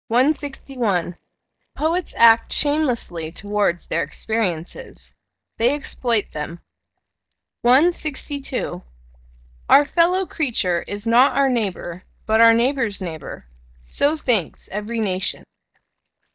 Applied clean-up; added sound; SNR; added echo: neural mask model DeepFilterNet 3.